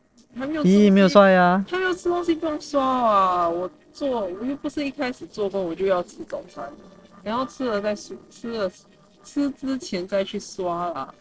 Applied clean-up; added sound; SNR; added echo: neural separator model SepFormer DNS4.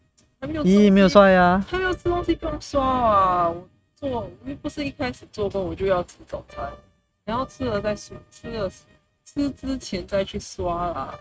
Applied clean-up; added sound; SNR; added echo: neural mask model RNNoise.